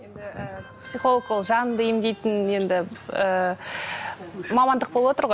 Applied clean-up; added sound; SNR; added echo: none; none; none; none.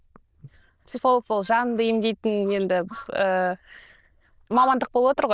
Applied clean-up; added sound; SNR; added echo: neural diffusion model UNIVERSE++.